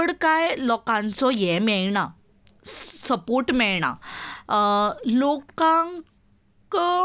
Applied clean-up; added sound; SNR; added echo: none; none; none; none.